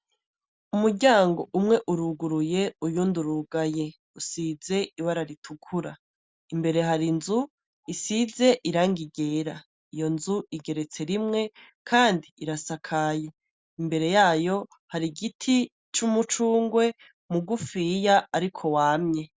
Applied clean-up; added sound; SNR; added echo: none; none; none; none.